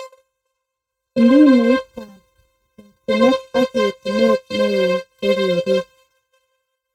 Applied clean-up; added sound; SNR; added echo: neural mask model RNNoise.